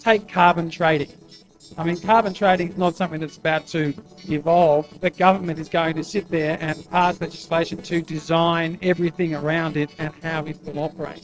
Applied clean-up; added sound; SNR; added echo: neural separator model SepFormer DNS4.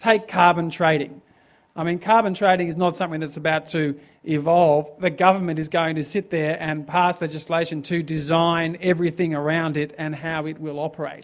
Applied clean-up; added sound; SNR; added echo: none; none; none; none.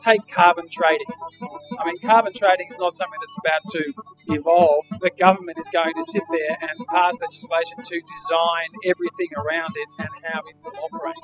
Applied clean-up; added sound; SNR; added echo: classical method spectral subtraction.